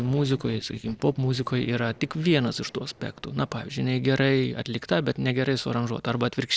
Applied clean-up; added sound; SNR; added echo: neural separator model SepFormer DNS4.